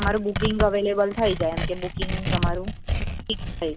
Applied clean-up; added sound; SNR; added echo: none; Tearing; 2 dB; none.